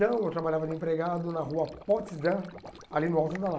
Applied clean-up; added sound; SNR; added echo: none; Stream; 19 dB; none.